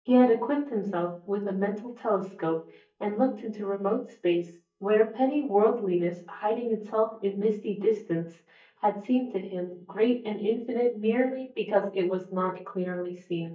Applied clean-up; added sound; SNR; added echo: neural mask model DeepFilterNet 3.